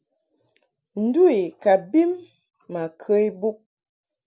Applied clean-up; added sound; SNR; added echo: none; none; none; none.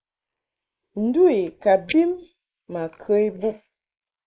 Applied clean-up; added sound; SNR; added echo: neural mask model Resemble Enhance denoiser.